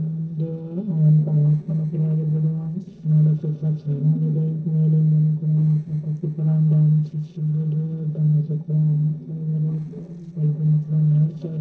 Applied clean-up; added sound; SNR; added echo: neural separator model SepFormer DNS4.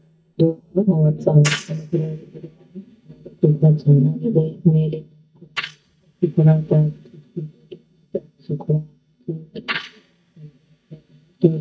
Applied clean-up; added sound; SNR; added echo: neural mask model DeepFilterNet 3.